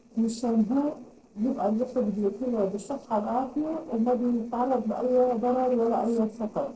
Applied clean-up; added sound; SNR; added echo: neural separator model SepFormer DNS4.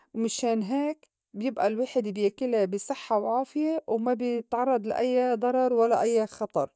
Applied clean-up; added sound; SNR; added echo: none; none; none; none.